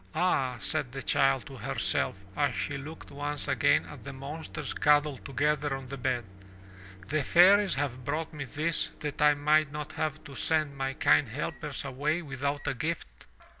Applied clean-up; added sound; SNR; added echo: none; Microwave oven; 20 dB; none.